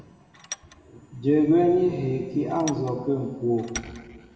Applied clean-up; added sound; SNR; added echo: none; Tools; 17 dB; reverberation time 1.7 s.